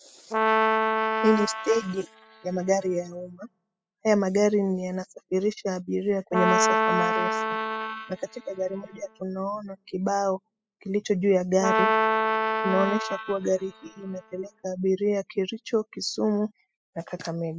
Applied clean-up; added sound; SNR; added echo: classical method spectral subtraction.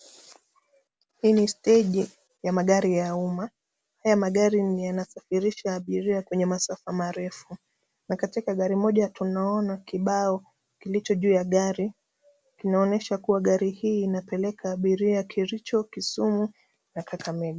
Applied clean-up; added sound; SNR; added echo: none; none; none; none.